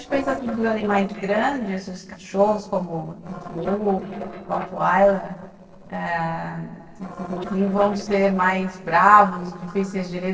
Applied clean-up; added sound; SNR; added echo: neural separator model SepFormer DNS4.